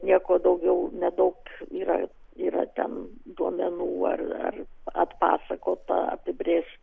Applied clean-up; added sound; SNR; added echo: none; none; none; none.